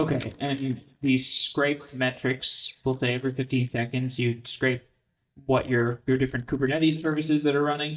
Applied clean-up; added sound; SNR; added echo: neural mask model DeepFilterNet 3.